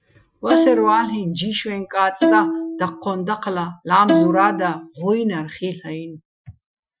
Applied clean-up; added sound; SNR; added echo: classical method Wiener filter.